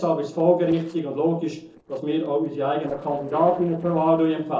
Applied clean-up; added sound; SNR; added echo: neural separator model SepFormer DNS4.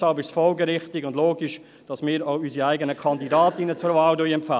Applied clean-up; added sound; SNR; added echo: none; none; none; none.